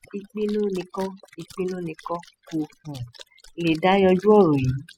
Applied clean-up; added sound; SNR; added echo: classical method spectral subtraction.